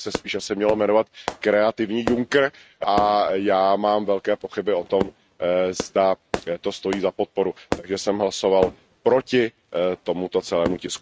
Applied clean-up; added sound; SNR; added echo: neural mask model RNNoise.